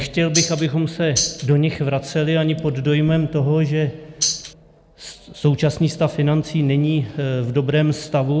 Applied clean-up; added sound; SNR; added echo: none; Tambourine; 3 dB; none.